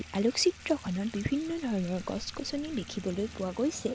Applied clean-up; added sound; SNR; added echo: none; Dog + Bathtub (filling or washing) / Water tap, faucet; 17 dB; none.